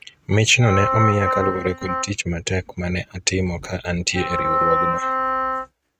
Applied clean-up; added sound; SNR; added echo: neural mask model RNNoise.